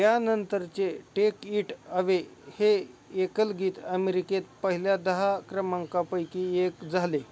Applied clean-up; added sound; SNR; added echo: none; none; none; none.